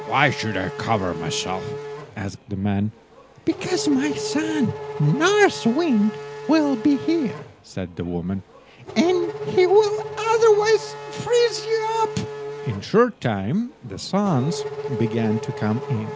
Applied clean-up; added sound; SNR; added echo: none; Race car, auto racing / Accelerating, revving, vroom; 10 dB; none.